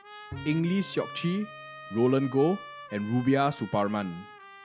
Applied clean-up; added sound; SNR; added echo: none; Bowed string instrument + Trumpet; 16 dB; none.